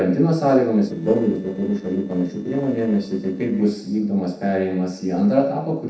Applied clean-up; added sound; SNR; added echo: neural separator model SepFormer DNS4.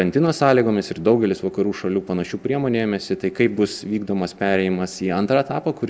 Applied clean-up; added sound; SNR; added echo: none; none; none; none.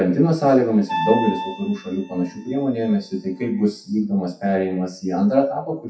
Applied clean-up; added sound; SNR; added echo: classical method WPE with log-MMSE.